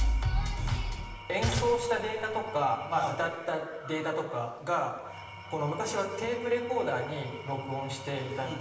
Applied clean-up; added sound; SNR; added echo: none; Engine / Tools; 15 dB; reverberation time 1.0 s.